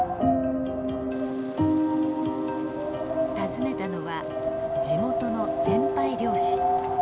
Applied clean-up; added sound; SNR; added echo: none; Wind; 2 dB; none.